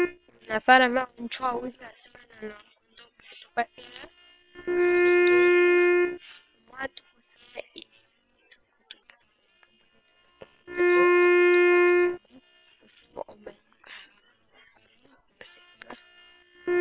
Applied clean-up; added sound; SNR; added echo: neural separator model SepFormer WHAM!.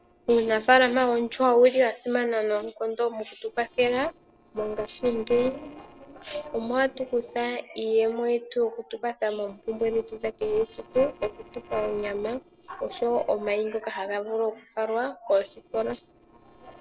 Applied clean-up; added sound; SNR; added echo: neural separator model SepFormer DNS4.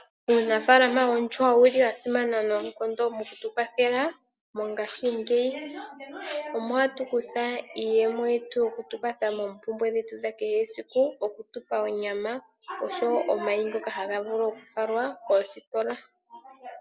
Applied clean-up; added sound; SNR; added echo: none; none; none; none.